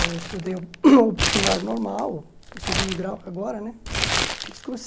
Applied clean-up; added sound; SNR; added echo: none; Crumpling, crinkling; 4 dB; none.